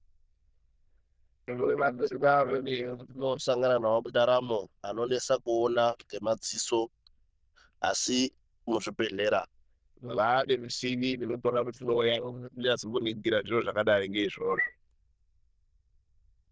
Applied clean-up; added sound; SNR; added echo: neural diffusion model UNIVERSE++.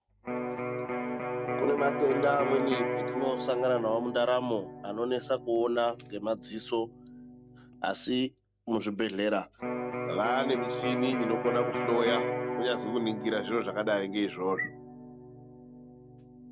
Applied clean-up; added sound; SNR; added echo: none; Electric guitar; 4 dB; none.